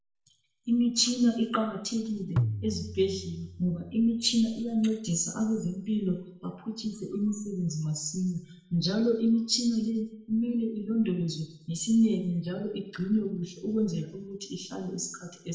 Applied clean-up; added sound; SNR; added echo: none; Tabla; 6 dB; reverberation time 0.7 s.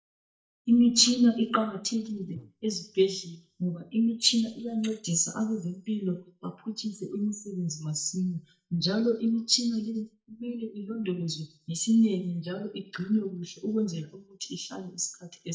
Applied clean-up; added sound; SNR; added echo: neural mask model DeepFilterNet 3.